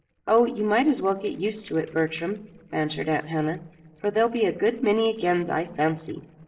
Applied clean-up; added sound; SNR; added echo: neural separator model SepFormer DNS4.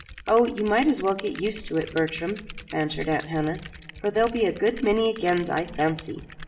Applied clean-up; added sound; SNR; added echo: none; Typing; 14 dB; reverberation time 2.4 s.